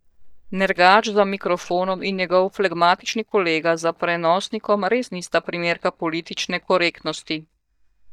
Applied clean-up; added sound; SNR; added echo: neural mask model DeepFilterNet 3.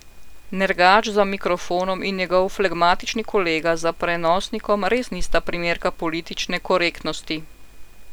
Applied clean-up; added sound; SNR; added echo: none; none; none; none.